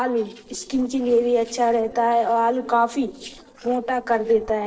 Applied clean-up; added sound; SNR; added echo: neural separator model SepFormer DNS4.